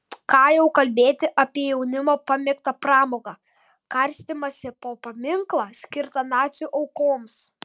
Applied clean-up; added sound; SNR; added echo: none; none; none; none.